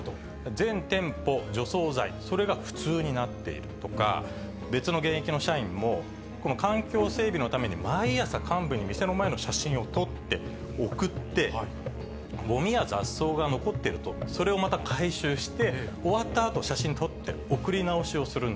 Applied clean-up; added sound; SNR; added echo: none; Musical instrument; 9 dB; none.